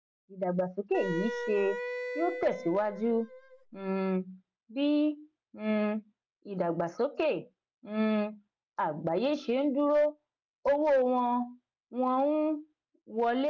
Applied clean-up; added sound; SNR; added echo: none; Wind instrument, woodwind instrument; 7 dB; none.